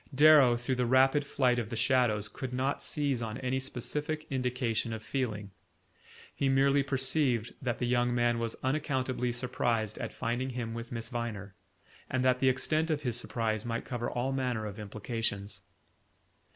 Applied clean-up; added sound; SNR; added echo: none; none; none; none.